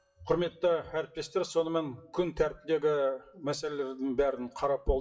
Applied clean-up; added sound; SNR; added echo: classical method WPE with log-MMSE.